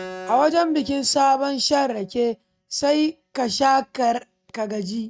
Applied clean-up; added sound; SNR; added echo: neural mask model RNNoise.